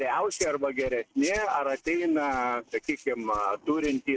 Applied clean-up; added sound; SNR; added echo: neural mask model RNNoise.